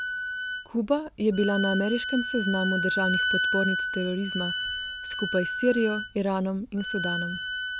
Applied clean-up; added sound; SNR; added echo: none; Wind instrument, woodwind instrument; 3 dB; none.